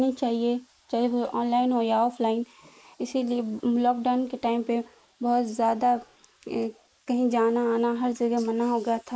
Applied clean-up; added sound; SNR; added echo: neural mask model Resemble Enhance denoiser.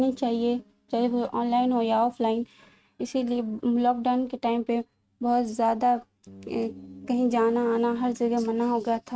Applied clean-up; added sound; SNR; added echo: neural mask model RNNoise.